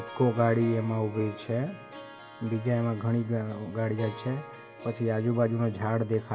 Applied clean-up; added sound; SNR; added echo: none; Harp; 16 dB; reverberation time 1.9 s.